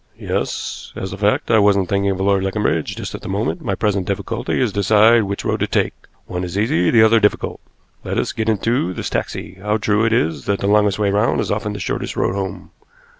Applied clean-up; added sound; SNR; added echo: none; none; none; none.